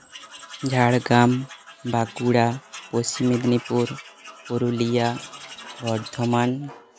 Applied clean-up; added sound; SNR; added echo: none; Tools; 17 dB; none.